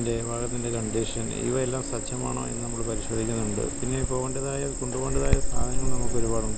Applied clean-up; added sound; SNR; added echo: none; Cricket; -3 dB; none.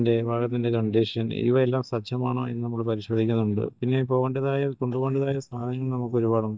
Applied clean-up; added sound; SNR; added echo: neural mask model DeepFilterNet 3.